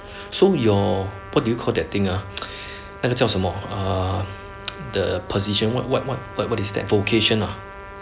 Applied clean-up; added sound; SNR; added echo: none; Trumpet; 17 dB; none.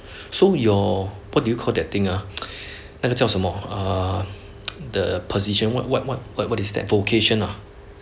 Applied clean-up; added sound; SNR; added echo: none; none; none; none.